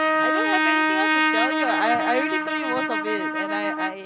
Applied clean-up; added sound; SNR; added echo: none; Trumpet; -5 dB; none.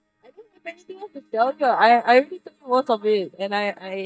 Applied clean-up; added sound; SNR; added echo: neural mask model DeepFilterNet 3.